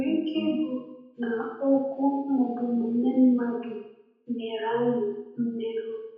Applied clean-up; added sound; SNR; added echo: none; none; none; reverberation time 0.8 s.